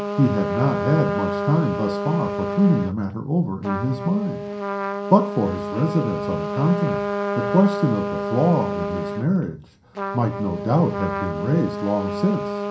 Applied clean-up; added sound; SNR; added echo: none; Trumpet; 4 dB; reverberation time 0.3 s.